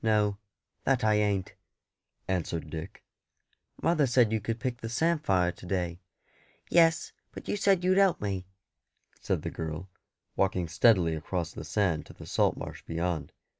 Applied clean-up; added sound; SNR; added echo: none; none; none; none.